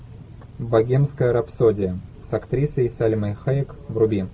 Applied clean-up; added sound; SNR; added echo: none; none; none; none.